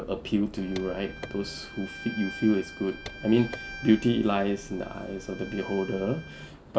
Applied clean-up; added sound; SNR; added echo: none; Car + Bowed string instrument; 15 dB; none.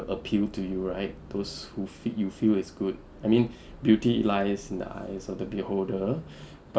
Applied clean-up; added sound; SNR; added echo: none; none; none; none.